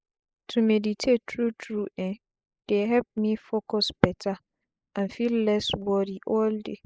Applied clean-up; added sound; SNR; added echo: neural mask model Resemble Enhance denoiser.